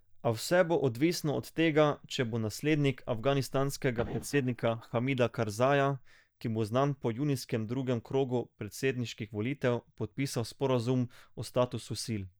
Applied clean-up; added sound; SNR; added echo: neural mask model DeepFilterNet 3.